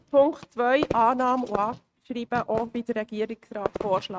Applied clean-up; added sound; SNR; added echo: neural mask model RNNoise.